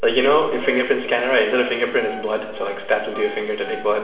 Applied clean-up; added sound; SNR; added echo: none; Wind instrument, woodwind instrument; 16 dB; reverberation time 1.1 s.